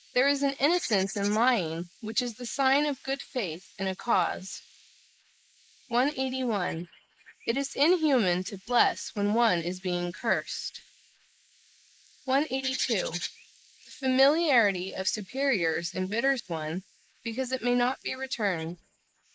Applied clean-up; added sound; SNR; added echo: neural mask model Resemble Enhance denoiser.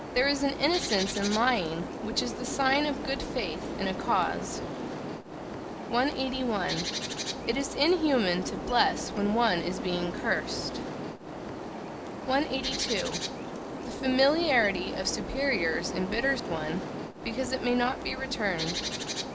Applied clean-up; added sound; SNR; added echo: none; Bird; 6 dB; none.